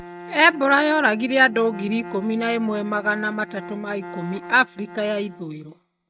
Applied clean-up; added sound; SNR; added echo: neural mask model RNNoise.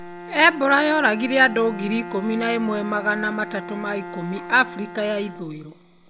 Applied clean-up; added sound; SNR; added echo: none; Bowed string instrument; 13 dB; none.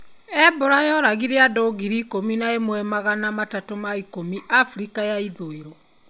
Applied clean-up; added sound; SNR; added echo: none; none; none; none.